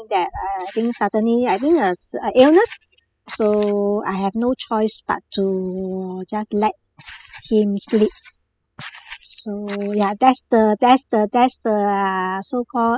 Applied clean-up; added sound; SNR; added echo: classical method spectral subtraction.